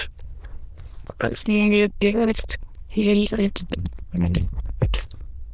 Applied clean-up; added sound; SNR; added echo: neural diffusion model UNIVERSE++.